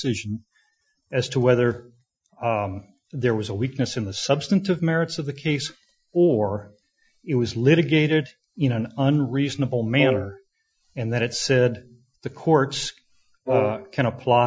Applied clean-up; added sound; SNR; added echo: classical method Wiener filter.